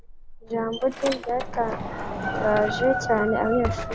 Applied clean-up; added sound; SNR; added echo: none; Sliding door; 8 dB; none.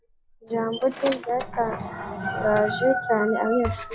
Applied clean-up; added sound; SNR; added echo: classical method log-MMSE.